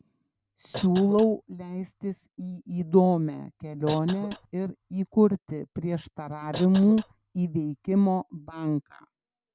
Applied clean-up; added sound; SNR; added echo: none; Cough; 17 dB; none.